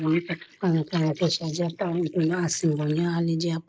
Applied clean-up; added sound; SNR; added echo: neural mask model Resemble Enhance denoiser.